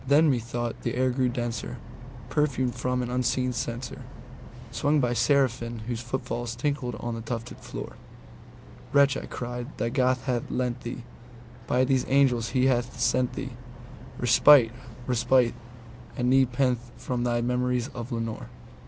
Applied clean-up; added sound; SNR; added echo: none; Boat, Water vehicle; 17 dB; none.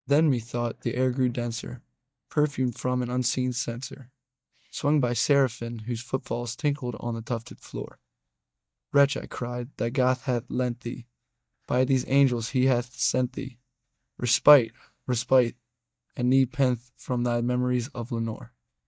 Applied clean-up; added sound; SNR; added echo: neural mask model DeepFilterNet 3.